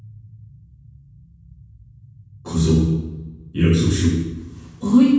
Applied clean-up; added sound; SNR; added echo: none; none; none; reverberation time 1.2 s.